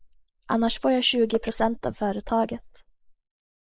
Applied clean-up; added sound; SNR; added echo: neural mask model Resemble Enhance denoiser.